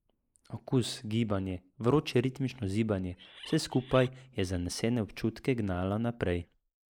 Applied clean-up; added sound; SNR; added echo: neural mask model Resemble Enhance denoiser.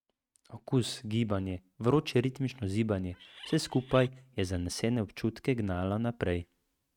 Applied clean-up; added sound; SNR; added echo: neural mask model RNNoise.